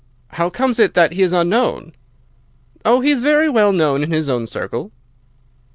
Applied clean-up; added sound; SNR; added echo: none; none; none; none.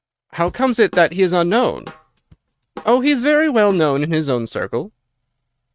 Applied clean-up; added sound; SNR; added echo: neural mask model RNNoise.